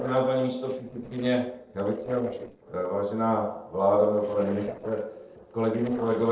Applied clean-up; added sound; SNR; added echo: neural separator model SepFormer DNS4.